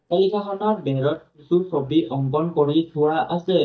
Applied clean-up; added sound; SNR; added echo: neural mask model DeepFilterNet 3.